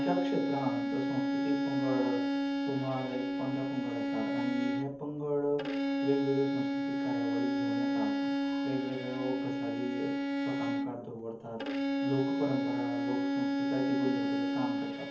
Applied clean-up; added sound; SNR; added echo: none; Bowed string instrument; -5 dB; reverberation time 0.7 s.